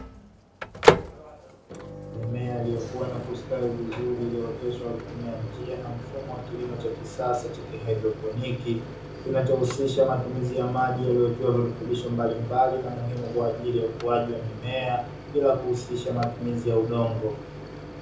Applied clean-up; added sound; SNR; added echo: none; Microwave oven; 6 dB; reverberation time 0.5 s.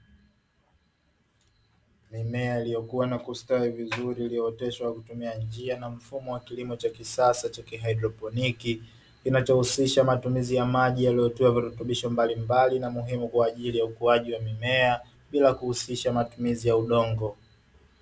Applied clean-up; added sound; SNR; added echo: none; none; none; none.